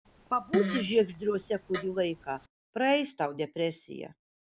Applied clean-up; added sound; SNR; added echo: none; Fart; 7 dB; none.